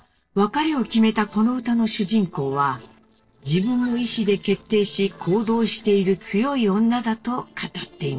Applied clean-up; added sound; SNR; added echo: neural separator model SepFormer DNS4.